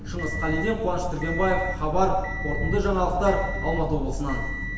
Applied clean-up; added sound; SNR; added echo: none; Microwave oven; 12 dB; reverberation time 1.5 s.